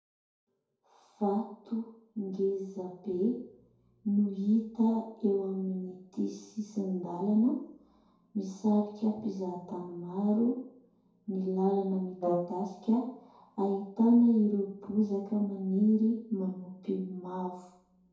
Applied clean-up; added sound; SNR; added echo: none; Brass instrument; 7 dB; reverberation time 2.3 s.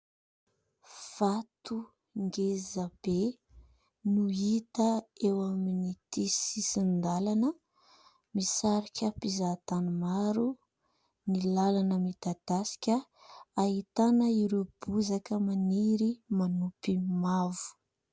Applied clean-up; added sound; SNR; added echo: none; none; none; none.